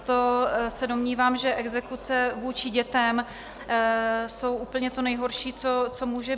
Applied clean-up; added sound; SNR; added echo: none; none; none; none.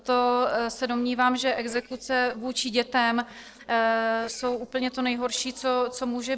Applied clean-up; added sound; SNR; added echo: neural separator model SepFormer DNS4.